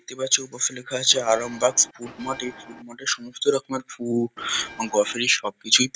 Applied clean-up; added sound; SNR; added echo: none; Bell; 18 dB; none.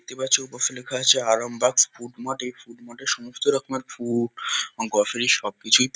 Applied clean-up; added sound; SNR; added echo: none; none; none; none.